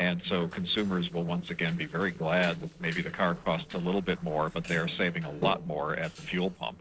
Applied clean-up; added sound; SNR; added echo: neural separator model SepFormer DNS4.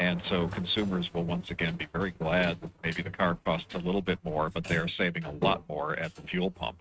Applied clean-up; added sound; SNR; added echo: neural mask model RNNoise.